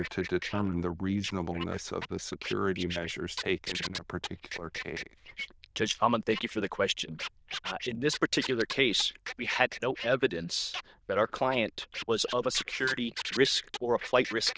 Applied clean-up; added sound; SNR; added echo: neural diffusion model UNIVERSE++.